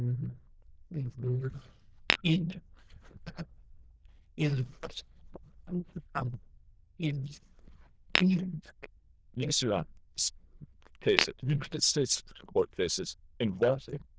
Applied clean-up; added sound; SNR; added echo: neural diffusion model UNIVERSE++.